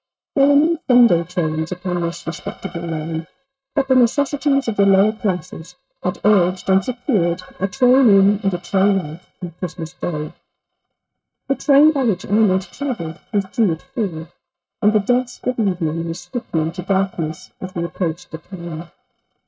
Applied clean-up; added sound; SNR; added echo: neural mask model RNNoise.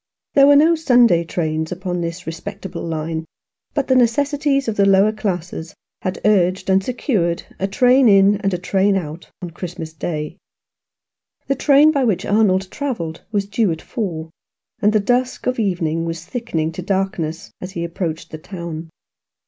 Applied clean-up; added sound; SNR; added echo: none; none; none; none.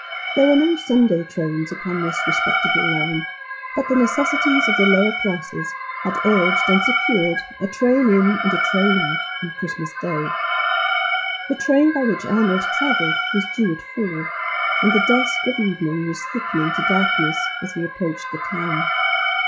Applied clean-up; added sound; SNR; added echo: classical method log-MMSE.